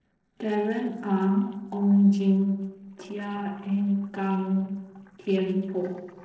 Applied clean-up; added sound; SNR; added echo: neural separator model SepFormer DNS4.